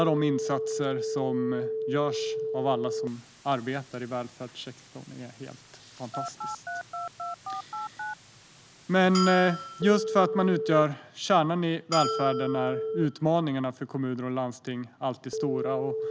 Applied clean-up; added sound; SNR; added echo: none; Telephone + Bell; 5 dB; none.